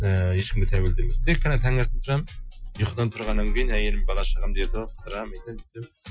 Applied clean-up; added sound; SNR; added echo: classical method Wiener filter.